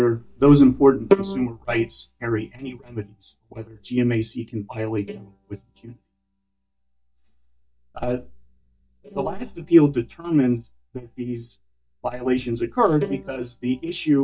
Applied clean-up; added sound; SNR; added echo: neural mask model DeepFilterNet 3.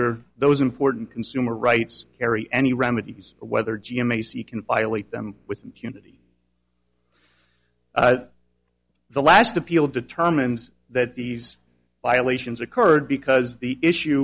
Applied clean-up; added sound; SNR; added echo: none; none; none; none.